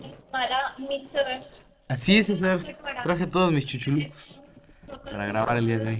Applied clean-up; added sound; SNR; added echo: neural separator model SepFormer DNS4.